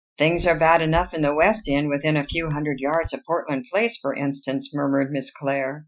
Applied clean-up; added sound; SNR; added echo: classical method Wiener filter.